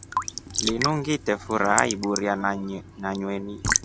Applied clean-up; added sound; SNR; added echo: none; Raindrop / Drip / Trickle, dribble; 4 dB; none.